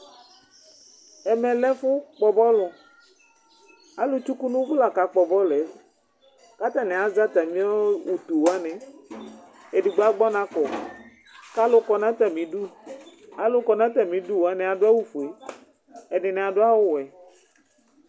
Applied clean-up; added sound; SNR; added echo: none; none; none; none.